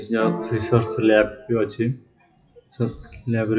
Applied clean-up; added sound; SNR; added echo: classical method WPE with log-MMSE.